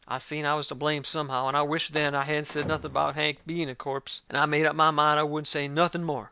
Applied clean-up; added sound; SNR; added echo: none; Slam; 18 dB; none.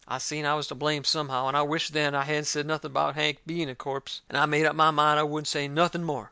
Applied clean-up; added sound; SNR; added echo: none; none; none; none.